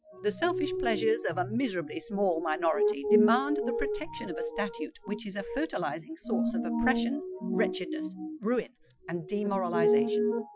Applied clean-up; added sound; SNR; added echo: classical method Wiener filter.